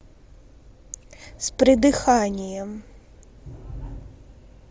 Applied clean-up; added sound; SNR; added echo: none; none; none; none.